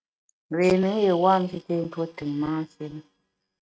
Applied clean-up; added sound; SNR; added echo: neural mask model RNNoise.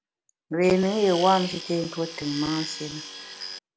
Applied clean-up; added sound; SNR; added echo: none; Tools; 11 dB; none.